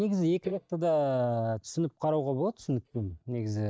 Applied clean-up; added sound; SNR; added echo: neural mask model DeepFilterNet 3.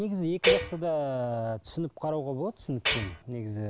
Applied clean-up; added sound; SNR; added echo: none; Cowbell + Tools; -1 dB; none.